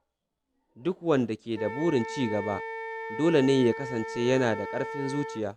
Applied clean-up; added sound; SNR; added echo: none; Wind instrument, woodwind instrument; 10 dB; none.